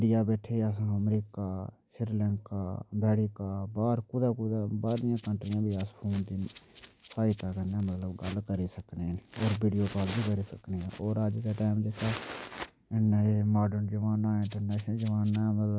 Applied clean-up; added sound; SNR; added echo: none; Rattle (instrument); 11 dB; none.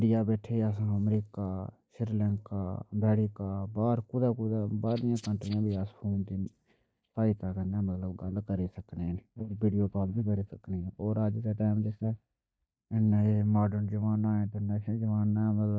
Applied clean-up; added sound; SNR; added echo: neural mask model DeepFilterNet 3.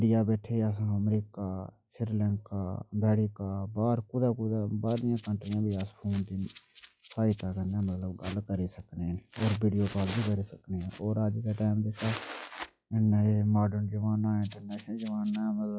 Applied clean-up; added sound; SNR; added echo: classical method log-MMSE.